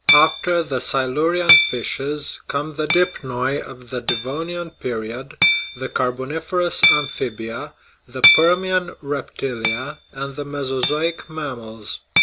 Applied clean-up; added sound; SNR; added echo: none; Hammer; 0 dB; none.